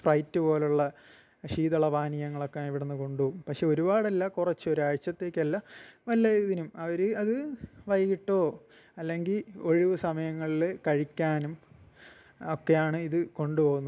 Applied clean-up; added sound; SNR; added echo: none; none; none; none.